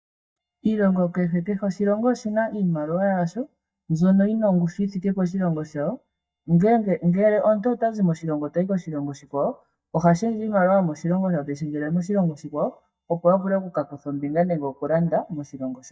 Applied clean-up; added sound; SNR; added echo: neural mask model DeepFilterNet 3.